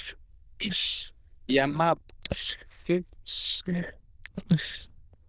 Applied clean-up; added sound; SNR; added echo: neural diffusion model UNIVERSE++.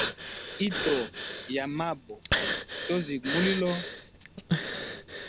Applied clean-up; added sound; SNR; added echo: none; Breathing; 1 dB; none.